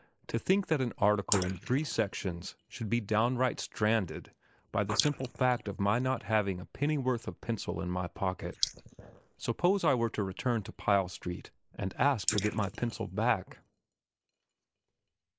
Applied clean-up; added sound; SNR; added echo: neural mask model Resemble Enhance denoiser.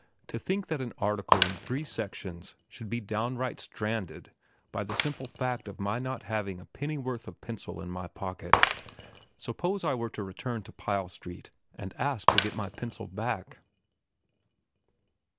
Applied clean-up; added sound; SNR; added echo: none; Shatter; 1 dB; none.